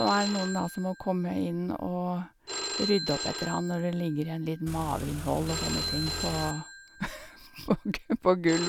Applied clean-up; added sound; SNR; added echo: none; Car + Telephone; 8 dB; none.